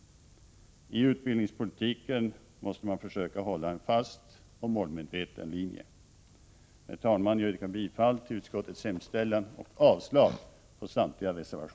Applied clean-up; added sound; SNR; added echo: none; none; none; none.